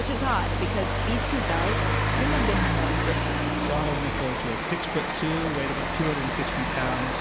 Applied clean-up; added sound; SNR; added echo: none; Rain; -4 dB; none.